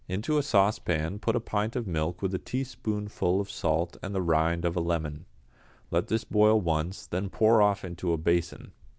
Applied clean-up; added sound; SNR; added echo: none; none; none; none.